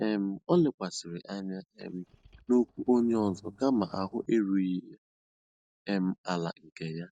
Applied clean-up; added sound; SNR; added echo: neural mask model DeepFilterNet 3.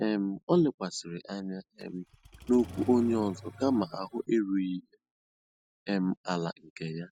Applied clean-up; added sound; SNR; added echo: classical method spectral subtraction.